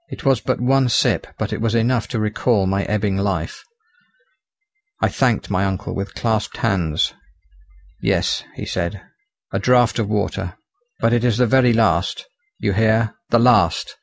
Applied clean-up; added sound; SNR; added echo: none; none; none; none.